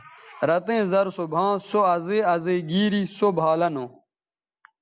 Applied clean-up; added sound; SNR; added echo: none; none; none; none.